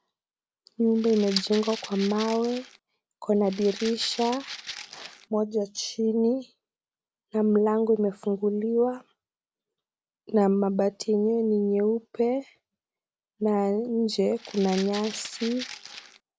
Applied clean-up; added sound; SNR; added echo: none; Rattle (instrument); 13 dB; none.